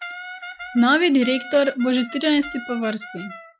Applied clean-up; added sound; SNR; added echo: classical method Wiener filter.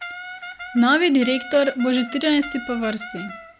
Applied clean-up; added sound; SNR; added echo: none; Tambourine + Brass instrument; 14 dB; none.